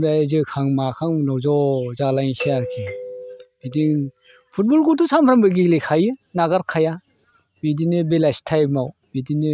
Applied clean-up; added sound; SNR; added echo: neural mask model RNNoise.